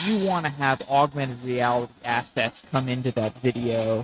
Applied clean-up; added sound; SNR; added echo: neural mask model RNNoise.